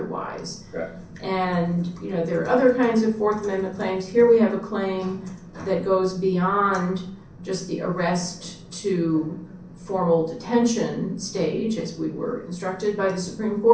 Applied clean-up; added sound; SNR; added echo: none; none; none; reverberation time 0.6 s.